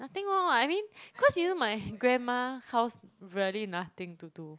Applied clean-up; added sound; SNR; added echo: none; none; none; none.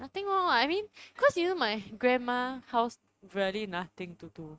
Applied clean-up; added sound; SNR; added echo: neural mask model RNNoise.